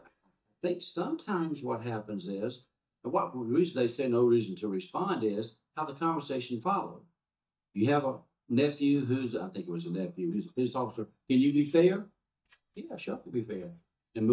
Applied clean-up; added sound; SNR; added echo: neural mask model DeepFilterNet 3.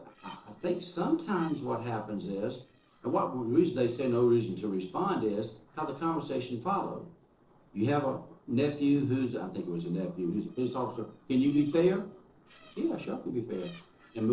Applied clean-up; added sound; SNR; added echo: neural separator model SepFormer DNS4.